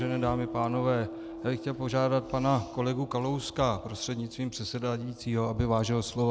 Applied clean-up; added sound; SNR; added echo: none; Piano; 13 dB; none.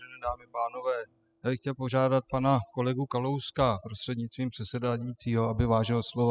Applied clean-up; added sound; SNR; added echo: classical method spectral subtraction.